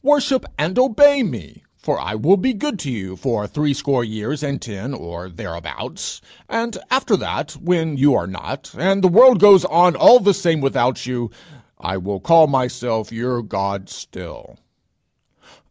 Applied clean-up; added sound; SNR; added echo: none; none; none; none.